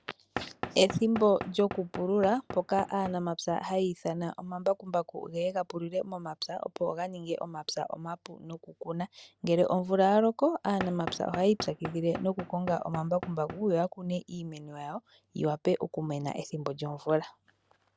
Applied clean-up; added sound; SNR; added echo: none; Knock / Wood; 12 dB; none.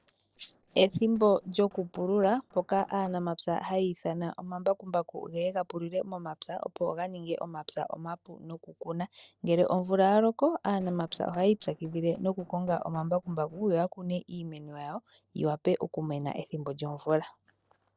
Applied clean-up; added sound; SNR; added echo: neural separator model SepFormer DNS4.